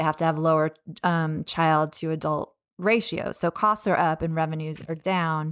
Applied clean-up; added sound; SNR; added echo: neural mask model DeepFilterNet 3.